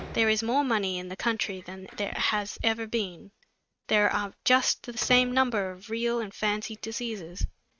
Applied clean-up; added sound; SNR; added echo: neural mask model RNNoise.